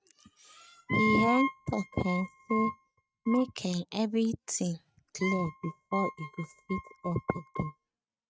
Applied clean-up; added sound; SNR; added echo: neural mask model RNNoise.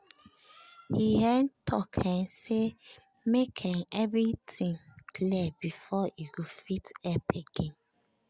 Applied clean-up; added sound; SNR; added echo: none; none; none; none.